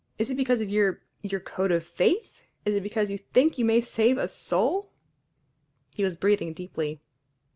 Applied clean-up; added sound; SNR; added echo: none; none; none; none.